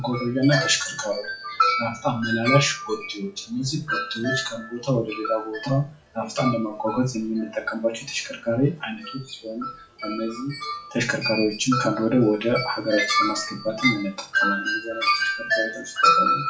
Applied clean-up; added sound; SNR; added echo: classical method WPE with log-MMSE.